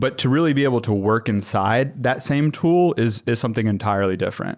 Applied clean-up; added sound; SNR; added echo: none; none; none; none.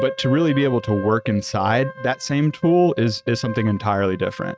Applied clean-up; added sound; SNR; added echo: neural mask model RNNoise.